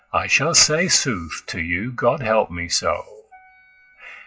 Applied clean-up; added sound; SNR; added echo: classical method WPE with log-MMSE.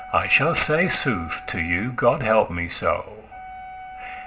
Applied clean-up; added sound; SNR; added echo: none; Wind instrument, woodwind instrument; 18 dB; reverberation time 0.4 s.